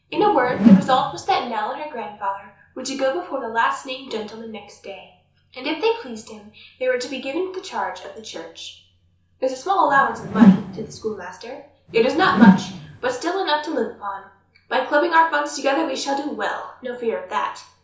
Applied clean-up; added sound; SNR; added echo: none; Whoosh, swoosh, swish; -5 dB; reverberation time 0.7 s.